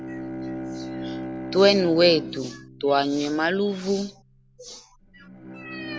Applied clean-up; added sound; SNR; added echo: none; Bowed string instrument; 11 dB; none.